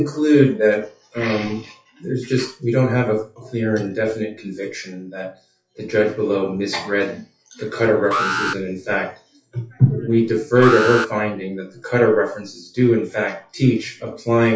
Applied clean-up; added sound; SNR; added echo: classical method WPE with log-MMSE.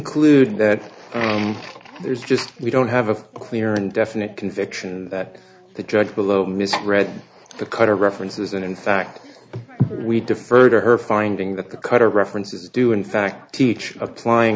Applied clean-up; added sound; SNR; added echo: none; none; none; none.